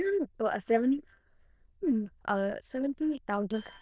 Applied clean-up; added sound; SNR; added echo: neural diffusion model UNIVERSE++.